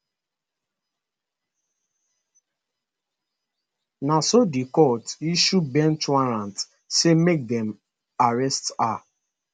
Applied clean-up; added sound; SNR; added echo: none; none; none; none.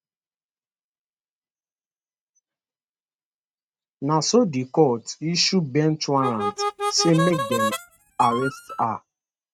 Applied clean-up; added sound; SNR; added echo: neural mask model RNNoise.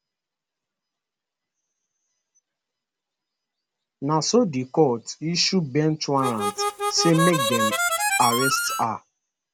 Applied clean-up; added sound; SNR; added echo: none; Harmonica; -1 dB; none.